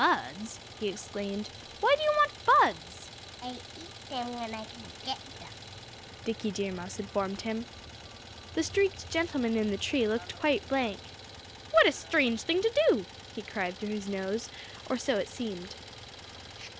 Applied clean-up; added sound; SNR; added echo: none; Idling; 15 dB; none.